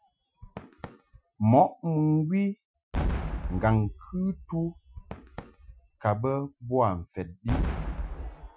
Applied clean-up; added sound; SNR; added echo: classical method Wiener filter.